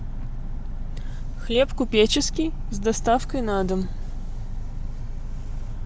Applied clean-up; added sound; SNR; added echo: none; none; none; none.